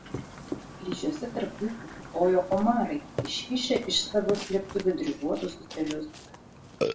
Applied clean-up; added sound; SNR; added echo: none; Burping, eructation; 9 dB; reverberation time 0.3 s.